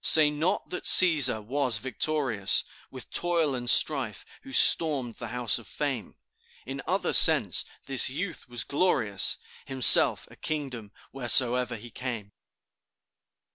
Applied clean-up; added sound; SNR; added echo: none; none; none; none.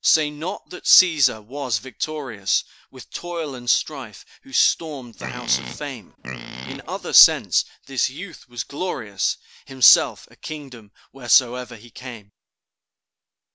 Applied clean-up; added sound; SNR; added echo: none; Livestock, farm animals, working animals; 10 dB; none.